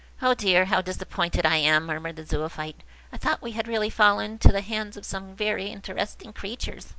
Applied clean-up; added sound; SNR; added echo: none; none; none; none.